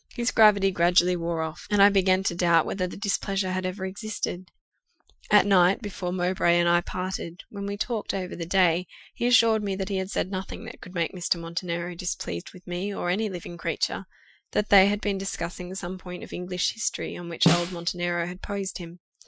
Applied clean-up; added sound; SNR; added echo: classical method Wiener filter.